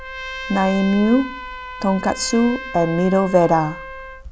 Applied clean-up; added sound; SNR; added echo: none; Trumpet; 13 dB; none.